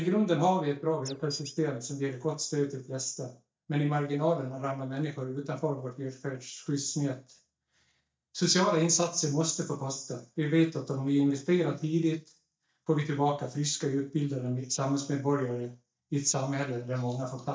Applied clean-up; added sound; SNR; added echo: neural mask model DeepFilterNet 3.